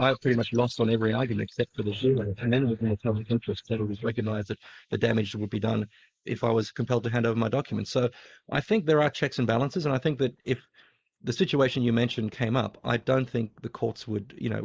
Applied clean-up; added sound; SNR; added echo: neural mask model Resemble Enhance denoiser.